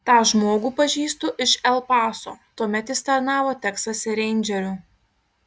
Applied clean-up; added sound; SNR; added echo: none; none; none; none.